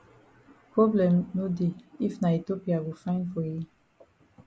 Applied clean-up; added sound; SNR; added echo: none; none; none; none.